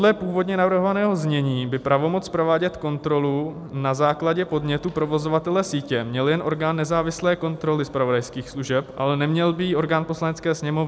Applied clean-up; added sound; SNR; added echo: none; none; none; none.